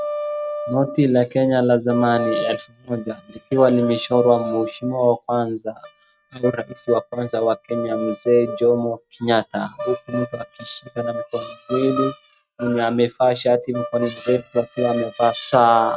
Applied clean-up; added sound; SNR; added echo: neural mask model RNNoise.